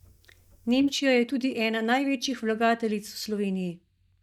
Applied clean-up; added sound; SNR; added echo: neural mask model DeepFilterNet 3.